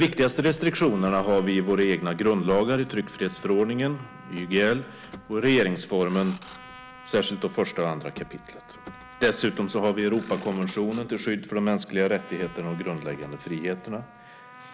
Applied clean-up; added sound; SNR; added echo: none; Motor vehicle (road) + Trumpet; 20 dB; none.